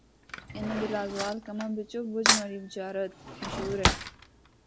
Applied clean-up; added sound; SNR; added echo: none; Cutlery, silverware / Drawer open or close; -3 dB; none.